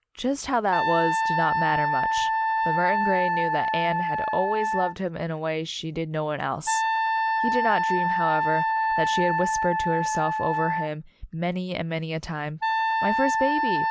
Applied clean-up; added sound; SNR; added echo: none; Wind instrument, woodwind instrument; -2 dB; none.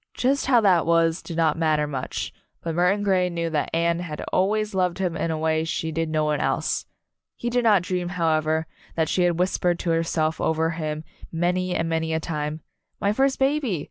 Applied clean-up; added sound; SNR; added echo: none; none; none; none.